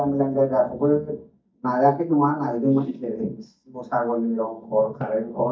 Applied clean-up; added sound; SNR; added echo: neural mask model DeepFilterNet 3.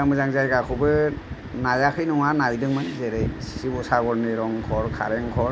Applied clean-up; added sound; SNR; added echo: none; none; none; none.